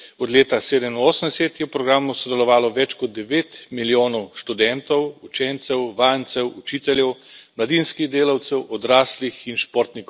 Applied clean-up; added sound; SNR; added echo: none; none; none; none.